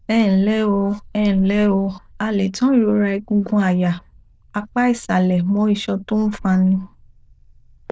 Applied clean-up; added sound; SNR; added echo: neural diffusion model UNIVERSE++.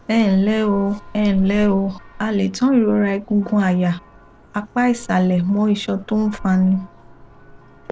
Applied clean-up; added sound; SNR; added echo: none; Church bell; 18 dB; none.